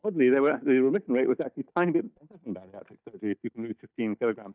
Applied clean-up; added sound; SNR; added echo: neural mask model DeepFilterNet 3.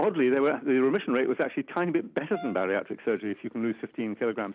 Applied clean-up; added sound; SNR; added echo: none; Brass instrument; 17 dB; none.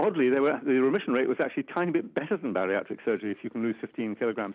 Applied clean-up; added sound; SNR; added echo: none; none; none; none.